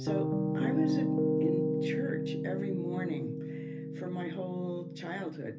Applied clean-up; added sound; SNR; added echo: none; Piano; -5 dB; reverberation time 0.3 s.